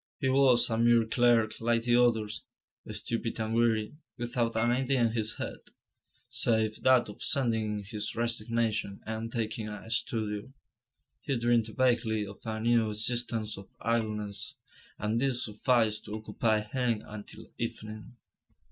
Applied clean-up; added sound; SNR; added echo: neural mask model DeepFilterNet 3.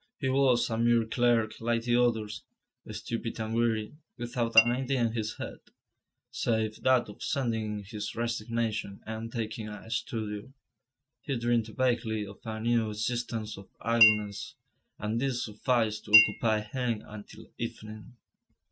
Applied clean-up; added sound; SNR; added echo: neural mask model RNNoise.